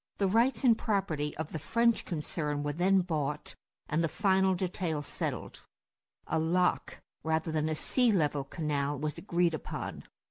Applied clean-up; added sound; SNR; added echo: none; none; none; none.